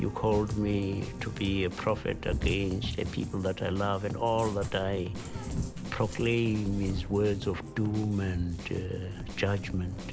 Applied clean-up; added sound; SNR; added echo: none; Cat + Drum kit; 7 dB; none.